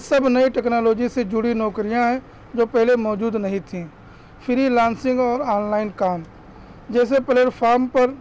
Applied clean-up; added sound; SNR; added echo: none; none; none; none.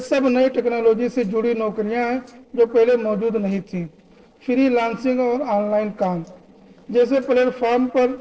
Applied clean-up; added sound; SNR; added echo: neural separator model SepFormer DNS4.